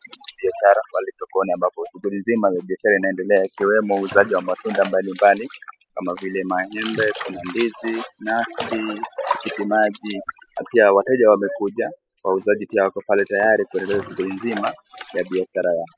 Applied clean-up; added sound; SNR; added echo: classical method spectral subtraction.